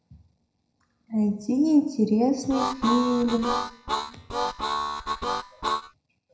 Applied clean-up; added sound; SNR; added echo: none; Harmonica; 2 dB; reverberation time 0.8 s.